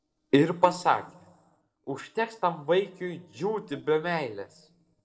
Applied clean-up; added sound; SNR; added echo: neural separator model SepFormer DNS4.